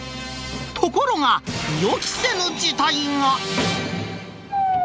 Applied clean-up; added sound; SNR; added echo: none; none; none; none.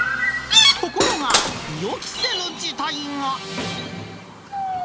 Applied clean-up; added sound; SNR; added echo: none; Chirp, tweet + Cutlery, silverware / Dishes, pots, and pans; -4 dB; none.